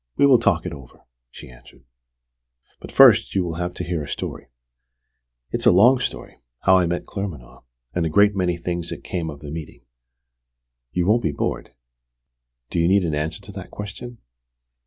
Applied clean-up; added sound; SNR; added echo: none; none; none; none.